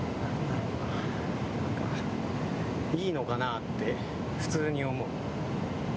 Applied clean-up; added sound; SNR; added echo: none; none; none; none.